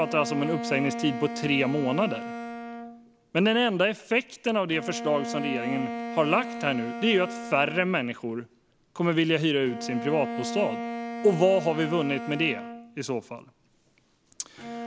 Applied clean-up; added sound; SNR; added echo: none; Bowed string instrument; 9 dB; none.